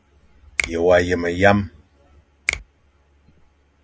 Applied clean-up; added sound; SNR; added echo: none; Finger snapping; 10 dB; none.